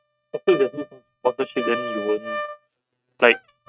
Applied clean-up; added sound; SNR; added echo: neural mask model RNNoise.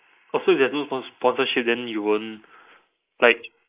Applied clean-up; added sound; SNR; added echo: neural mask model Resemble Enhance denoiser.